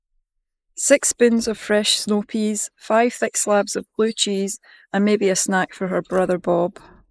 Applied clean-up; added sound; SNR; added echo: neural mask model Resemble Enhance denoiser.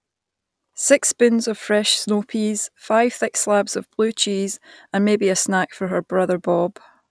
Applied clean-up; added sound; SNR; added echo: none; none; none; none.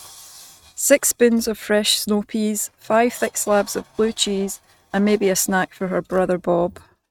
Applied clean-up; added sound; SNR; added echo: neural mask model RNNoise.